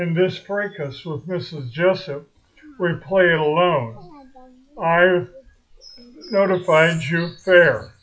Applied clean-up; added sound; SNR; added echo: classical method log-MMSE.